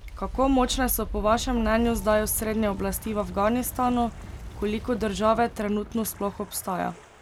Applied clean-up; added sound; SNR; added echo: none; Wind; 10 dB; none.